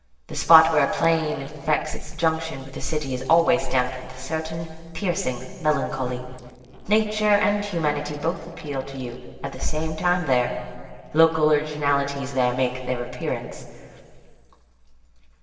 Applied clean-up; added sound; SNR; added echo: neural separator model SepFormer DNS4.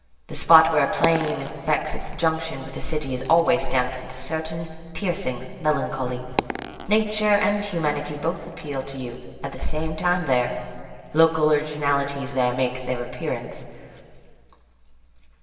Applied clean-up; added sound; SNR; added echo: none; Coin (dropping); 12 dB; reverberation time 2.4 s.